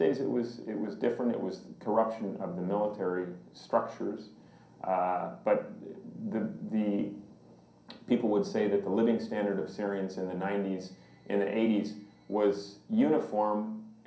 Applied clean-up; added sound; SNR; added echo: none; none; none; reverberation time 0.6 s.